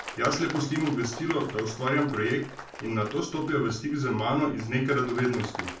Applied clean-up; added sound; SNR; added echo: none; Applause; 13 dB; reverberation time 0.3 s.